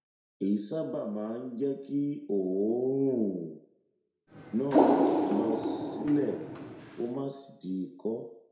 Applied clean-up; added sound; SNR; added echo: none; Water; -3 dB; reverberation time 0.6 s.